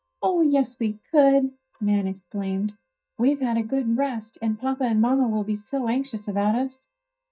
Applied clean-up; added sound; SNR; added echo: neural mask model DeepFilterNet 3.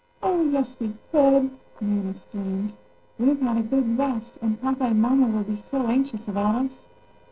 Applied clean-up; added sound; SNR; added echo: neural separator model SepFormer DNS4.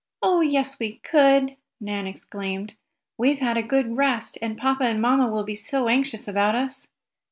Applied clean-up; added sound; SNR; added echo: none; none; none; none.